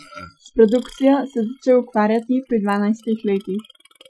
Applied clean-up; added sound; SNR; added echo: classical method Wiener filter.